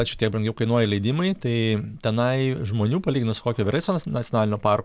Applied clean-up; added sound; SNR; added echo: none; none; none; none.